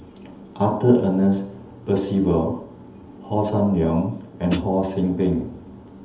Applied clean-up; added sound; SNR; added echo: none; Hi-hat; 7 dB; reverberation time 0.8 s.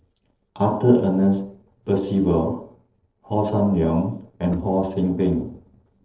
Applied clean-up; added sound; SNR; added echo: neural separator model SepFormer DNS4.